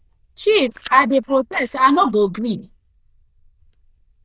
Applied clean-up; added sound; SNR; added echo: neural diffusion model UNIVERSE++.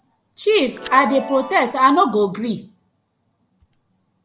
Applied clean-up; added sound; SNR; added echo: none; Chime; 18 dB; none.